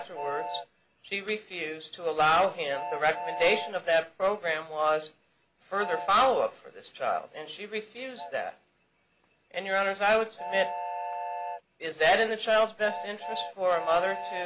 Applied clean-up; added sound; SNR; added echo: none; Train; 11 dB; none.